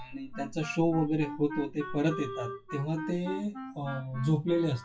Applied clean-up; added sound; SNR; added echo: classical method WPE with log-MMSE.